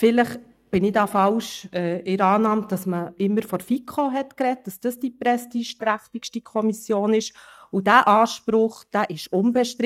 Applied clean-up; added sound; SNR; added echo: neural mask model DeepFilterNet 3.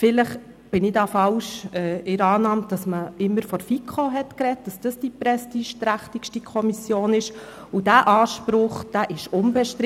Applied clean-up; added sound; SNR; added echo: none; none; none; none.